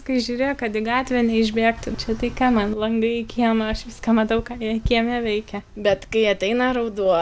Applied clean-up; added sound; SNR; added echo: none; none; none; none.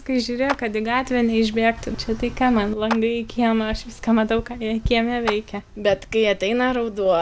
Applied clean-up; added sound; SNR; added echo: none; Clapping; 14 dB; none.